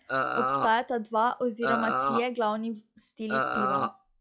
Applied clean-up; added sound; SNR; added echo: classical method log-MMSE.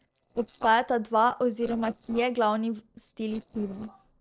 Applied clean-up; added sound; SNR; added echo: neural separator model SepFormer DNS4.